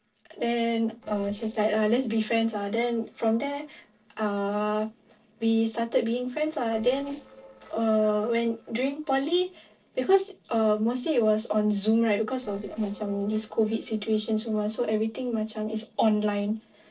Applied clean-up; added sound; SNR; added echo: neural separator model SepFormer DNS4.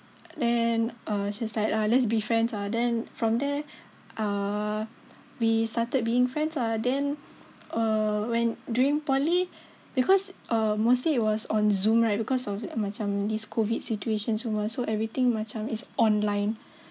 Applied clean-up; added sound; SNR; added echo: none; none; none; none.